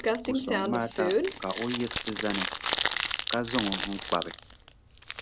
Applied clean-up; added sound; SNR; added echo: none; Crumpling, crinkling; -4 dB; none.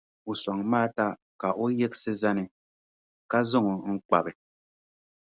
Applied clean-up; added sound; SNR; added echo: none; none; none; none.